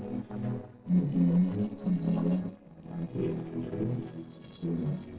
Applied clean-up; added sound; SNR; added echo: neural separator model SepFormer DNS4.